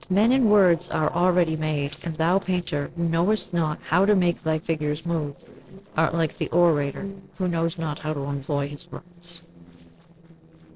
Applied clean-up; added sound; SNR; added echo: neural separator model SepFormer DNS4.